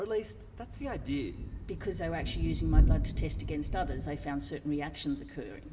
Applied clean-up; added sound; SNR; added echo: none; Thunder / Rain; -4 dB; reverberation time 2.3 s.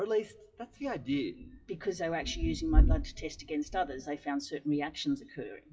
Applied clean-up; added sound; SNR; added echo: classical method WPE with log-MMSE.